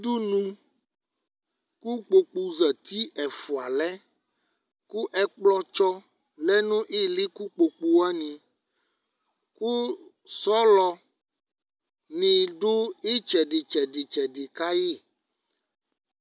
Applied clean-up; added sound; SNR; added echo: none; none; none; none.